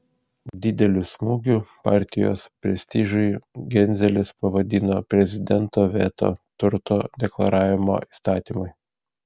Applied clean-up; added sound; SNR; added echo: none; none; none; none.